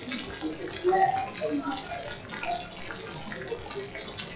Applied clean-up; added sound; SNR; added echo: classical method WPE with log-MMSE.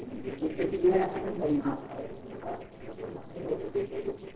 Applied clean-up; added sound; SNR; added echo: neural separator model SepFormer DNS4.